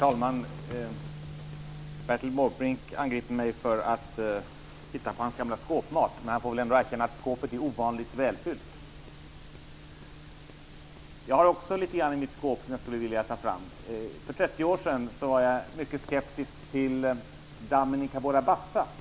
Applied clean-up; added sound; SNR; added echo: none; none; none; none.